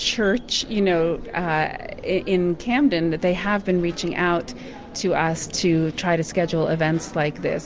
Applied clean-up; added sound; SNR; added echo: none; none; none; none.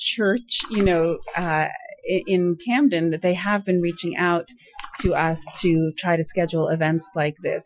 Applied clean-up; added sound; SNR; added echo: classical method Wiener filter.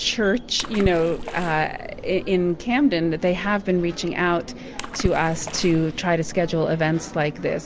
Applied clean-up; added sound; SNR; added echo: none; Water / Splash, splatter; 10 dB; none.